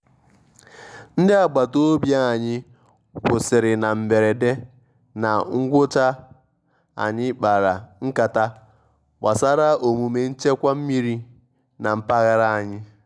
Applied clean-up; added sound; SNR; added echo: none; none; none; none.